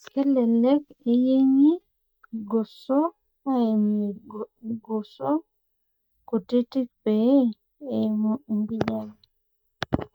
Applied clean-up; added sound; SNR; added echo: neural mask model DeepFilterNet 3.